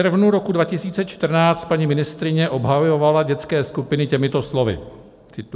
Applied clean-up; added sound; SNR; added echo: none; none; none; none.